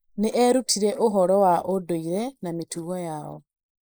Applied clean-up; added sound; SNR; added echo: neural mask model Resemble Enhance denoiser.